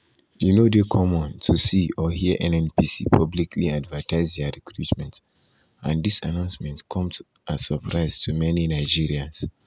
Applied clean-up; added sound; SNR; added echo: none; none; none; none.